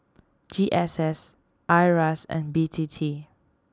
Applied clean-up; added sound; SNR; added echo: none; none; none; none.